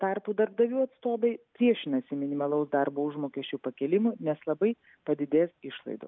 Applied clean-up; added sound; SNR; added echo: none; none; none; none.